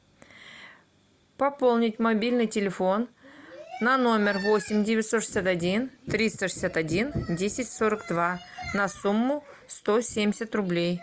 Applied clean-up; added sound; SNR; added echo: none; none; none; none.